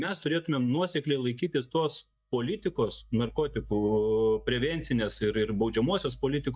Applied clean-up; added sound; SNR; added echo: neural mask model DeepFilterNet 3.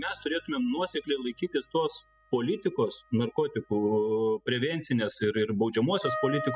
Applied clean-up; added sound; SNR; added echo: classical method spectral subtraction.